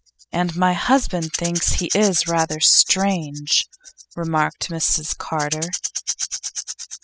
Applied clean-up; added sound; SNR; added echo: classical method spectral subtraction.